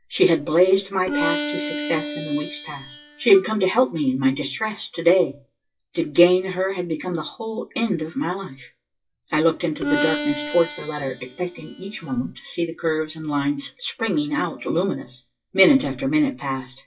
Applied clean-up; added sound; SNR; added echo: classical method WPE with log-MMSE.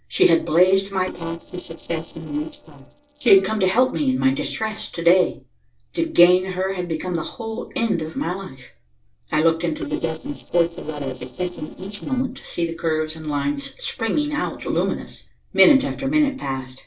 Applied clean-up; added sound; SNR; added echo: neural separator model SepFormer DNS4.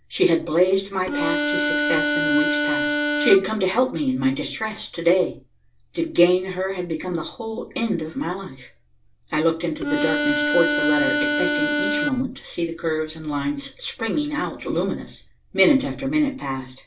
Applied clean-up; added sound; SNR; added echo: none; Harmonica; -1 dB; reverberation time 0.2 s.